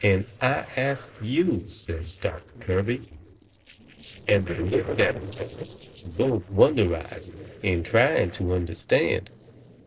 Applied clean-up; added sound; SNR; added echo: neural separator model SepFormer DNS4.